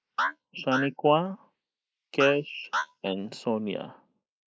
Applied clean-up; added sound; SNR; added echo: neural mask model Resemble Enhance denoiser.